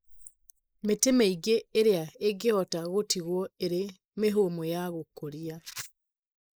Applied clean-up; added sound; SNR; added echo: neural mask model Resemble Enhance denoiser.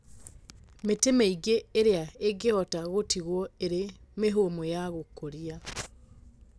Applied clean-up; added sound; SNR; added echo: none; none; none; none.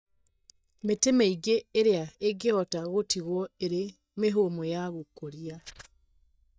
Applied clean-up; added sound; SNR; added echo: neural mask model DeepFilterNet 3.